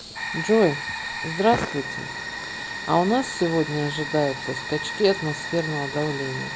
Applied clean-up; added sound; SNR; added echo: none; Fire; 7 dB; none.